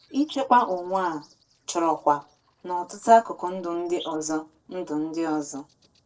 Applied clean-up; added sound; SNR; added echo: neural separator model SepFormer DNS4.